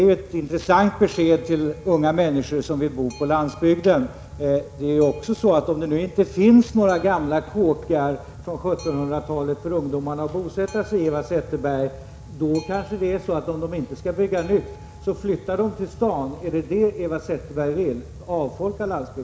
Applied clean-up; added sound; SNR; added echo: none; Boat, Water vehicle; 18 dB; none.